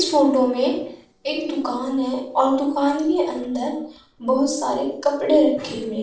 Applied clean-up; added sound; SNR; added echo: neural separator model SepFormer DNS4.